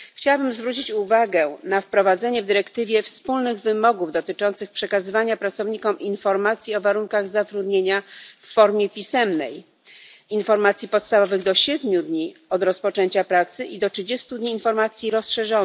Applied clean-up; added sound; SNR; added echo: none; none; none; none.